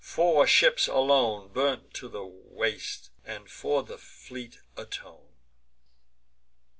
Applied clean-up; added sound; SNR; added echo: none; none; none; none.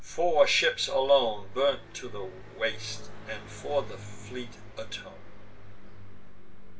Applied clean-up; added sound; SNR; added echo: none; Car passing by; 18 dB; reverberation time 0.3 s.